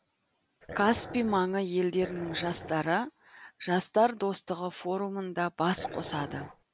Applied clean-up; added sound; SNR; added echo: none; Dog; 12 dB; none.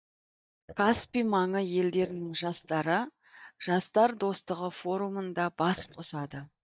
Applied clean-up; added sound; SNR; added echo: neural mask model DeepFilterNet 3.